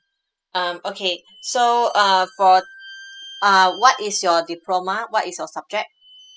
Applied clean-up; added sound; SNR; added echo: classical method spectral subtraction.